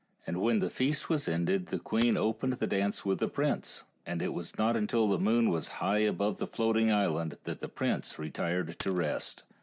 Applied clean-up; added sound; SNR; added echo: none; Coin (dropping); 14 dB; none.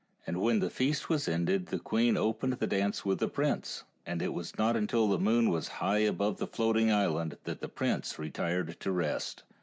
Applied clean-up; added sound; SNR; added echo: none; none; none; none.